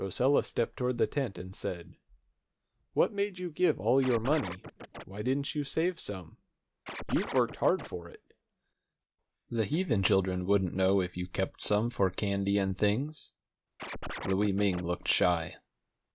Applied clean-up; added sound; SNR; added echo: none; Scratching (performance technique); 9 dB; none.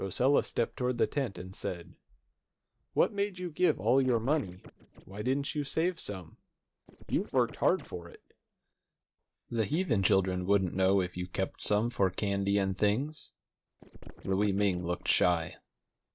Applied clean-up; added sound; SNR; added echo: neural separator model SepFormer DNS4.